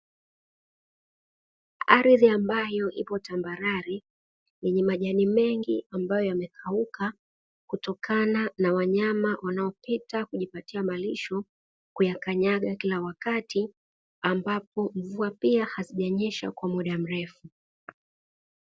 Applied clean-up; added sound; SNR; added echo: none; none; none; none.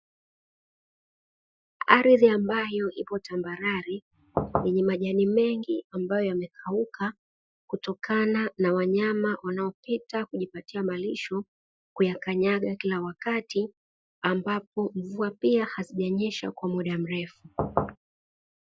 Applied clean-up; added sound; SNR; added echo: classical method Wiener filter.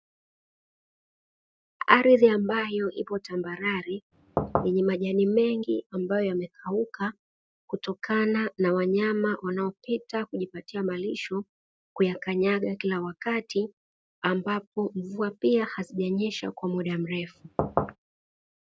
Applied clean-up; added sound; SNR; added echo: neural mask model RNNoise.